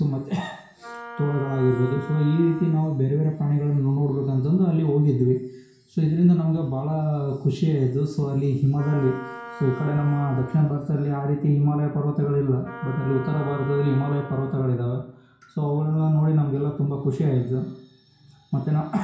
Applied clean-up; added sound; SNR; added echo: none; Wind instrument, woodwind instrument; 17 dB; reverberation time 0.6 s.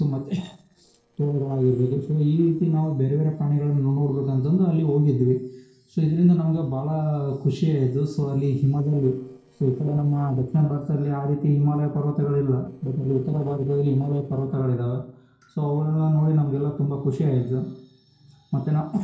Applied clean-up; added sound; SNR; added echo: neural separator model SepFormer DNS4.